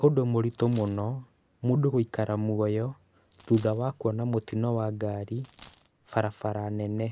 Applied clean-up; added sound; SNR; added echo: none; Coin (dropping); 14 dB; none.